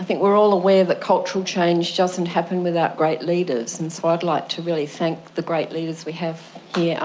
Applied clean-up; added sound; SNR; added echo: none; none; none; none.